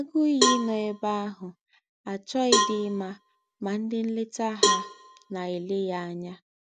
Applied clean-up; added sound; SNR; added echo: none; Cowbell; 1 dB; none.